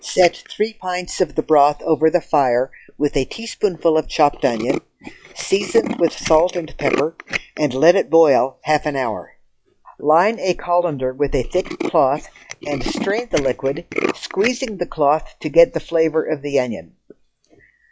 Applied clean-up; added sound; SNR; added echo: classical method log-MMSE.